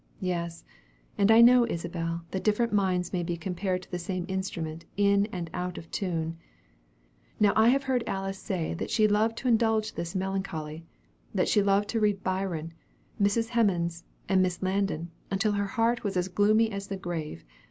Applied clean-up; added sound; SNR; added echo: none; none; none; none.